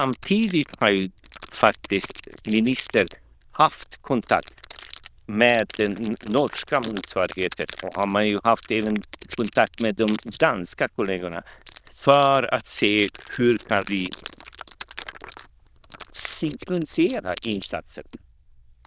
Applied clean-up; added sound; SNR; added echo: neural diffusion model UNIVERSE++.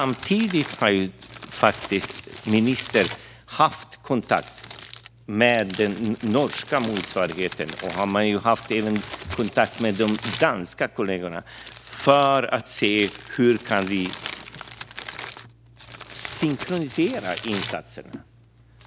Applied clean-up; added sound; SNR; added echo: none; Crumpling, crinkling; 14 dB; none.